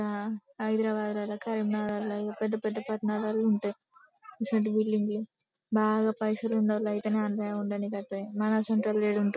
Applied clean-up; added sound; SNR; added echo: none; none; none; none.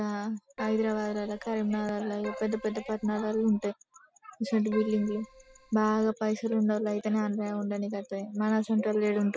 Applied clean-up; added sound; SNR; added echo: none; Keyboard (musical); 17 dB; none.